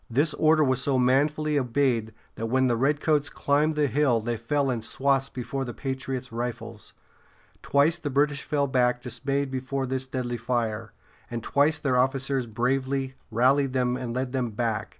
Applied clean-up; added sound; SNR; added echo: none; none; none; none.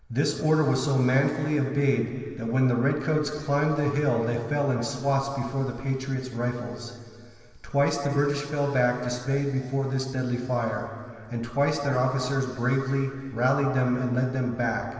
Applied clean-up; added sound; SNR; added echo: none; none; none; reverberation time 2.5 s.